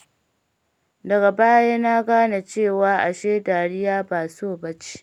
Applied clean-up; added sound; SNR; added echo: none; none; none; none.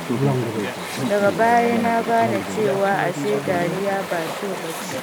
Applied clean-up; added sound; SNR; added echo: none; Chatter / Stream; 3 dB; none.